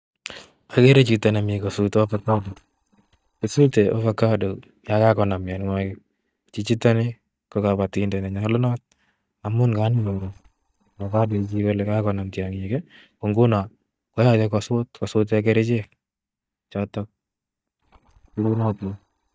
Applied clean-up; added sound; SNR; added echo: neural mask model DeepFilterNet 3.